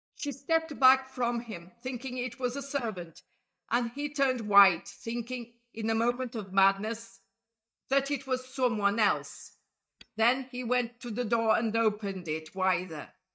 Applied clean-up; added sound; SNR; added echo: neural mask model DeepFilterNet 3.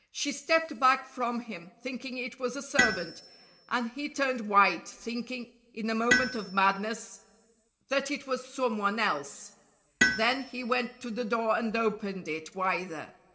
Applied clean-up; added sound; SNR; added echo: none; Tools; 5 dB; reverberation time 1.6 s.